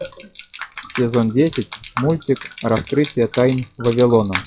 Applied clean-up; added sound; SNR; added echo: classical method log-MMSE.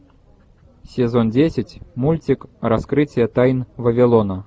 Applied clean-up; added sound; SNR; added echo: none; none; none; none.